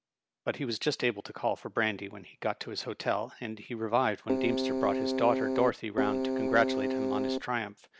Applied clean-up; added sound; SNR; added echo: none; Keyboard (musical); -2 dB; none.